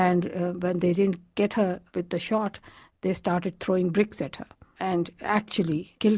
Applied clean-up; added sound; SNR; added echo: none; none; none; none.